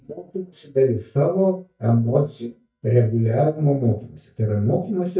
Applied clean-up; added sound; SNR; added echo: neural mask model DeepFilterNet 3.